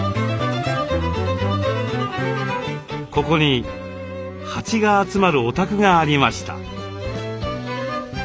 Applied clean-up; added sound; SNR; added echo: none; none; none; none.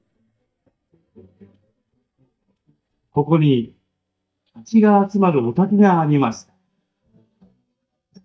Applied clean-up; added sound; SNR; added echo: neural mask model DeepFilterNet 3.